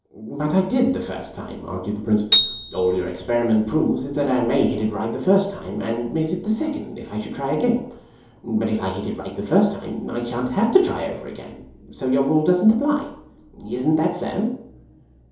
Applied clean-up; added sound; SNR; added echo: none; Piano; 1 dB; reverberation time 2.8 s.